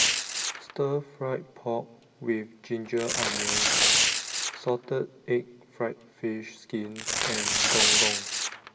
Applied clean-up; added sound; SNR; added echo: none; Tearing; -4 dB; reverberation time 0.2 s.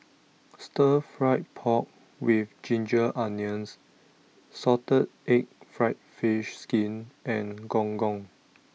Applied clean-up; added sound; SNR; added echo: none; none; none; none.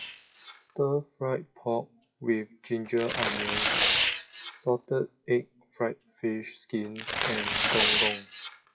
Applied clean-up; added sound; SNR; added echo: classical method WPE with log-MMSE.